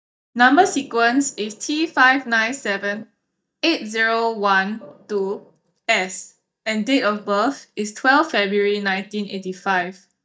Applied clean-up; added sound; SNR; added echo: neural mask model DeepFilterNet 3.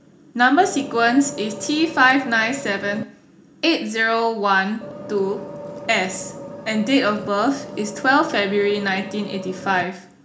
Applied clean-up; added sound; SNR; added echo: none; Vehicle; 13 dB; reverberation time 0.4 s.